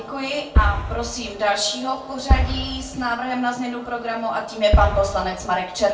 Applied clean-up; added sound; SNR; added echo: none; Boom; -1 dB; reverberation time 0.3 s.